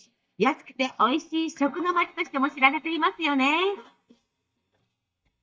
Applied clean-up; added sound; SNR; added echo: neural mask model DeepFilterNet 3.